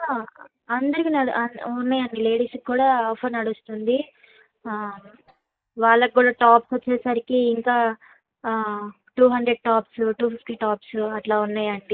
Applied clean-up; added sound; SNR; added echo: neural mask model DeepFilterNet 3.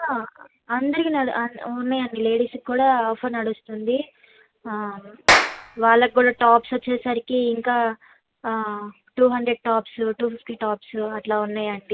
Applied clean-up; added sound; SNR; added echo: none; Clapping; 0 dB; none.